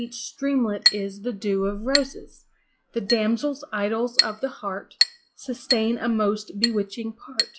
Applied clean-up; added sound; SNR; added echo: classical method log-MMSE.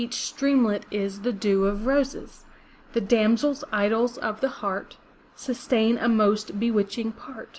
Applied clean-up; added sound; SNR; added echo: none; none; none; none.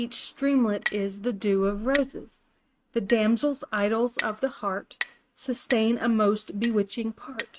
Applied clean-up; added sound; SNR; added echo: neural mask model RNNoise.